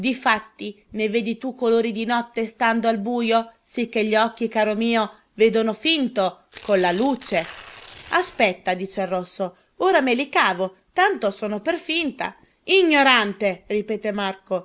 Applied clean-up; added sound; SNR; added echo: none; Tearing; 19 dB; none.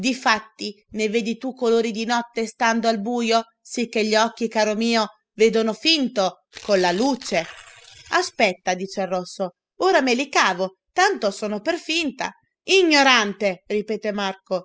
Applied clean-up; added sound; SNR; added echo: classical method spectral subtraction.